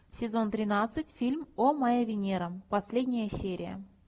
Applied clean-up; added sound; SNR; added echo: none; none; none; none.